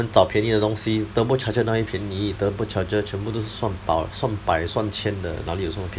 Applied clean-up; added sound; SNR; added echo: none; none; none; none.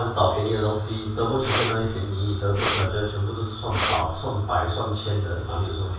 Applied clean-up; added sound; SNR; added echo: none; Breathing; 0 dB; reverberation time 0.7 s.